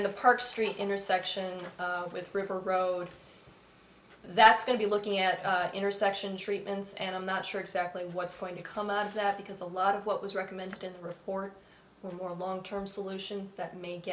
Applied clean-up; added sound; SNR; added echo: none; none; none; none.